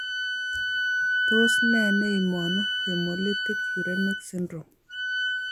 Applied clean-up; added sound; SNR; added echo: none; Wind instrument, woodwind instrument; -2 dB; none.